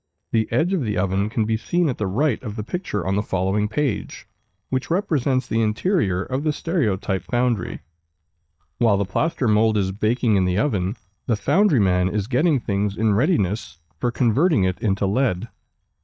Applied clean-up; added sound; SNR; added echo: neural mask model DeepFilterNet 3.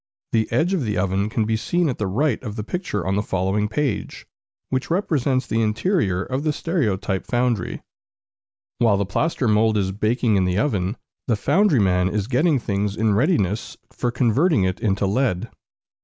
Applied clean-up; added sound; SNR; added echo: none; none; none; none.